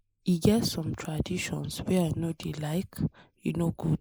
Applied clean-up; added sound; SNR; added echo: neural mask model Resemble Enhance denoiser.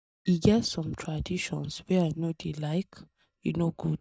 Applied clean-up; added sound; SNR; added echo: neural mask model DeepFilterNet 3.